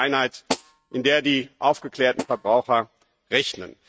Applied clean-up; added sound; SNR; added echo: neural mask model RNNoise.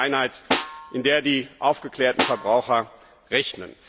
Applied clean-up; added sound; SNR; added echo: none; Snare drum; 6 dB; none.